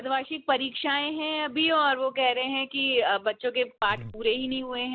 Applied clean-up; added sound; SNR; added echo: none; Buzz; 17 dB; none.